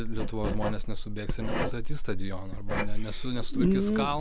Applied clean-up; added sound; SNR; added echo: none; Writing; -4 dB; none.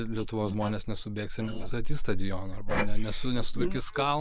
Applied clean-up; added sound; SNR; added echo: neural mask model Resemble Enhance denoiser.